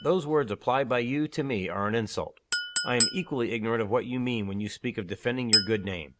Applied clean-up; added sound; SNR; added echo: none; Chink, clink; 5 dB; none.